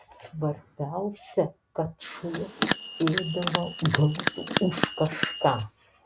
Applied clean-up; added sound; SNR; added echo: none; Bell; 0 dB; none.